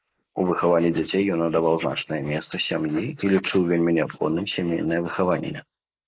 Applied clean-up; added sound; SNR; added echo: neural mask model Resemble Enhance denoiser.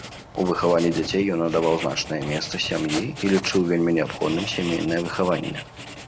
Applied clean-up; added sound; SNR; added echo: none; Writing; 12 dB; none.